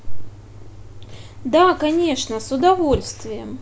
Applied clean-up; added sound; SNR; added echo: none; none; none; none.